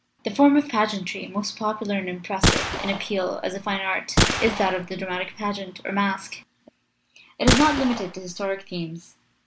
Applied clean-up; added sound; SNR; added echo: none; Gunshot, gunfire; 0 dB; none.